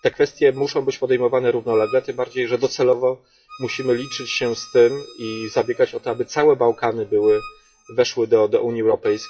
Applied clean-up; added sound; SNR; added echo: classical method WPE with log-MMSE.